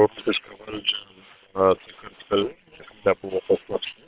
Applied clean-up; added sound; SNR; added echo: neural separator model SepFormer WHAM!.